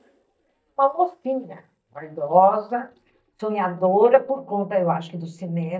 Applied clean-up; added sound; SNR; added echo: neural mask model DeepFilterNet 3.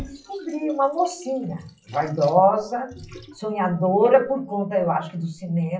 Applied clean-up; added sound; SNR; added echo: classical method WPE with log-MMSE.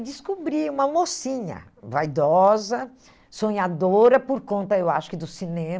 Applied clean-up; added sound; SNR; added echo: none; none; none; none.